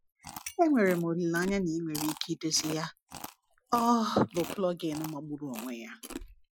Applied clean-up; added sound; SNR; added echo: classical method Wiener filter.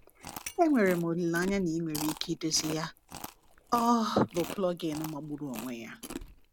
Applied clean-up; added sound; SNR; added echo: none; Shatter + Chewing, mastication; 13 dB; none.